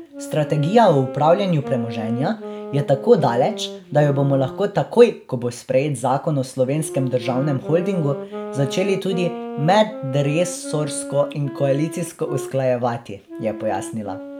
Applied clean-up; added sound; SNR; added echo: none; Wind instrument, woodwind instrument; 12 dB; none.